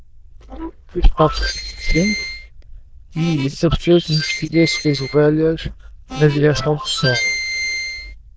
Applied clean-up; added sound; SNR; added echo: neural diffusion model UNIVERSE++.